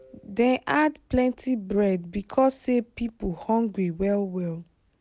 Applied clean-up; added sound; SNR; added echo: none; none; none; none.